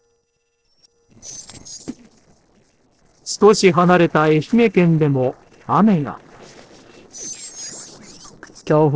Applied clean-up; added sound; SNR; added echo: neural separator model SepFormer DNS4.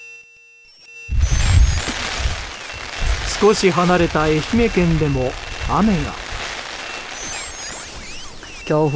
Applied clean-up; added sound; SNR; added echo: none; Squeak; 17 dB; none.